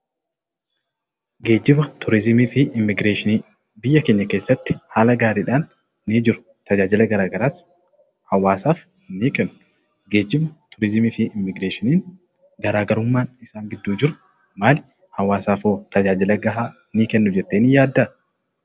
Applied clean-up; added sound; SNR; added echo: none; none; none; none.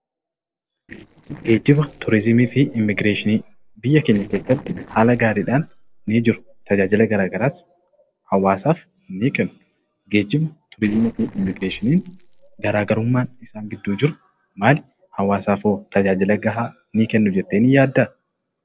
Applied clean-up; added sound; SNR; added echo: neural separator model SepFormer DNS4.